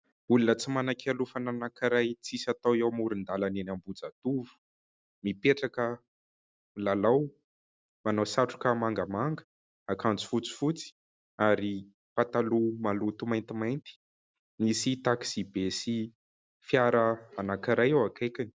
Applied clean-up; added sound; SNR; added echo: none; none; none; none.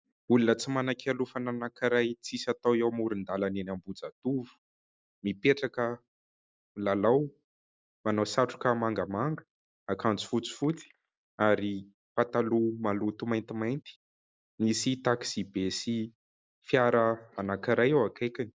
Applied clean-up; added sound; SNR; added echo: neural mask model Resemble Enhance denoiser.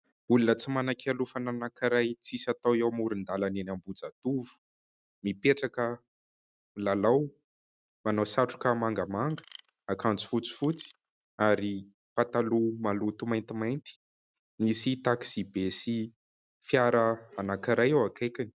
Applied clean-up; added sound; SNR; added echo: neural mask model RNNoise.